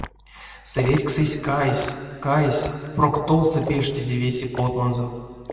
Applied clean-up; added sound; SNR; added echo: none; Liquid; 15 dB; reverberation time 2.1 s.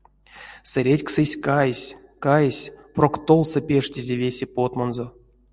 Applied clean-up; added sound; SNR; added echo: none; none; none; none.